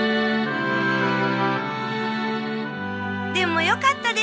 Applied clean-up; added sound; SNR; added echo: none; none; none; none.